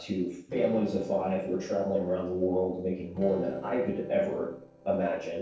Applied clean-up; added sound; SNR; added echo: neural separator model SepFormer DNS4.